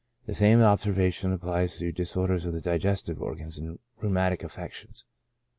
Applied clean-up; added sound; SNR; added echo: none; none; none; none.